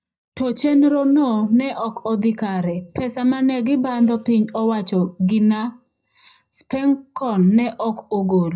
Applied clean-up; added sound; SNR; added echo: neural mask model DeepFilterNet 3.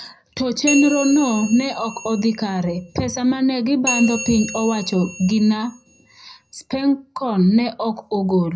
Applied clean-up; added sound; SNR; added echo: none; Bell; 10 dB; reverberation time 0.3 s.